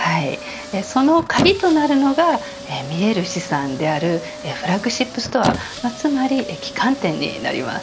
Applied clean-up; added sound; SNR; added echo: none; Squeak; 10 dB; none.